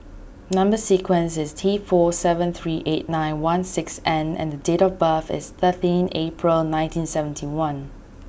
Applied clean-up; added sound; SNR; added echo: none; none; none; none.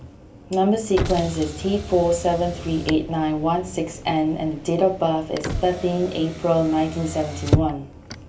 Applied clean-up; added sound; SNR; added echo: none; Motor vehicle (road); 8 dB; reverberation time 0.3 s.